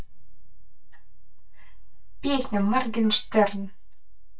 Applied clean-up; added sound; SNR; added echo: neural mask model DeepFilterNet 3.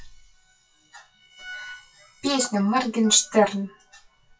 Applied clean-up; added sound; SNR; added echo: classical method WPE with log-MMSE.